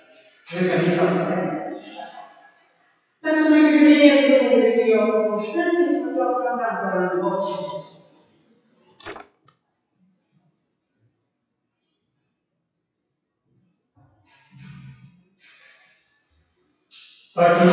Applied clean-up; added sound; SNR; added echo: classical method WPE with log-MMSE.